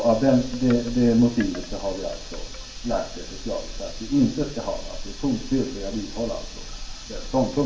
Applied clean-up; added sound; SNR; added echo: none; Wind chime; 19 dB; reverberation time 0.4 s.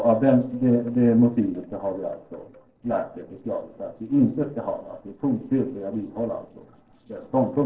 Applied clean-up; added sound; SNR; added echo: neural separator model SepFormer DNS4.